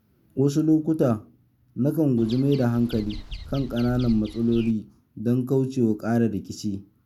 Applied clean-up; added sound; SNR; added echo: none; Bird vocalization, bird call, bird song; 14 dB; none.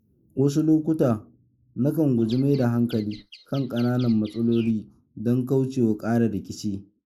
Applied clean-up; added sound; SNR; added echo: neural mask model Resemble Enhance denoiser.